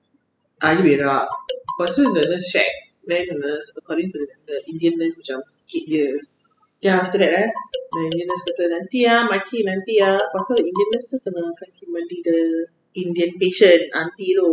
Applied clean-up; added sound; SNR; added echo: classical method spectral subtraction.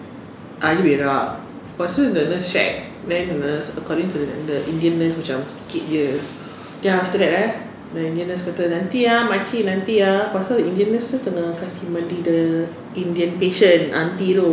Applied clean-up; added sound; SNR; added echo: none; none; none; none.